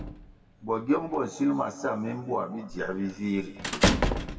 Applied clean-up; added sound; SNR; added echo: none; Squeak / Slam / Human group actions; 2 dB; reverberation time 1.6 s.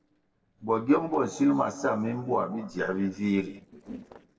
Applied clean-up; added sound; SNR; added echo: neural separator model SepFormer DNS4.